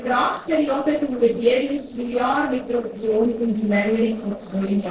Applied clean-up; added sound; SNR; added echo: neural separator model SepFormer DNS4.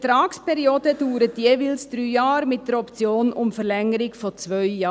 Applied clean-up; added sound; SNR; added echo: none; none; none; none.